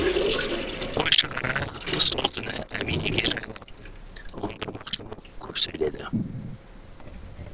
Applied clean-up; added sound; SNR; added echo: neural separator model SepFormer DNS4.